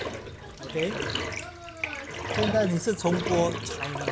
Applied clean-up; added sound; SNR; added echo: none; Bathtub (filling or washing); 3 dB; none.